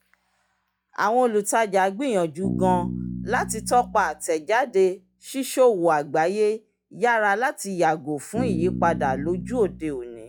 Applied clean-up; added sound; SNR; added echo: classical method log-MMSE.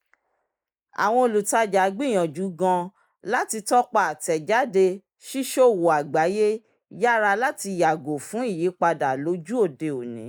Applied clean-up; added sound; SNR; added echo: neural mask model Resemble Enhance denoiser.